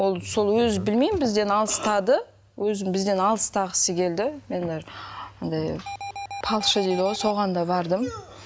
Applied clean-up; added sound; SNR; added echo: none; Alarm; 10 dB; none.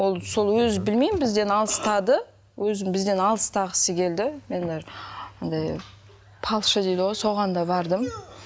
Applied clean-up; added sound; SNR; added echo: none; none; none; none.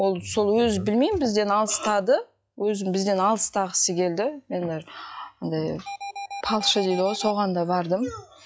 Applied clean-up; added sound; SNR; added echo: classical method log-MMSE.